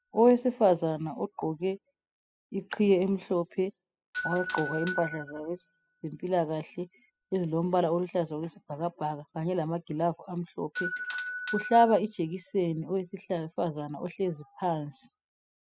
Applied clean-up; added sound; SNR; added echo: classical method spectral subtraction.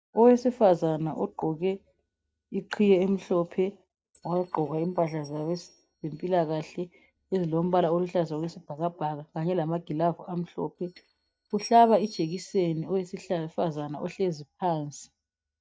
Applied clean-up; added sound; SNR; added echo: neural mask model DeepFilterNet 3.